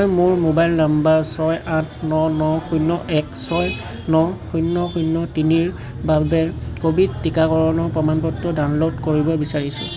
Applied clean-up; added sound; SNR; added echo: none; none; none; none.